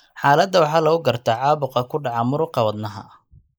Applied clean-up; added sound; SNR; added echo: neural mask model Resemble Enhance denoiser.